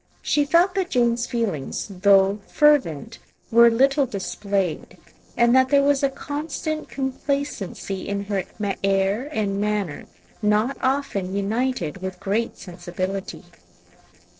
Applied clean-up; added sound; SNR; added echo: neural separator model SepFormer DNS4.